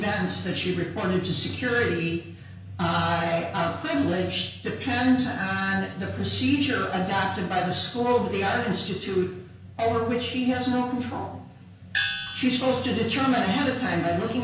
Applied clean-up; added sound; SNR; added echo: none; Gong; 2 dB; reverberation time 0.5 s.